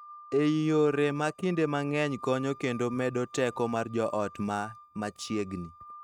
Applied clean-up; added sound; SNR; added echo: neural mask model RNNoise.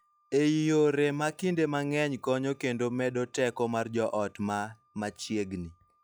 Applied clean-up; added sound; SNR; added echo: classical method log-MMSE.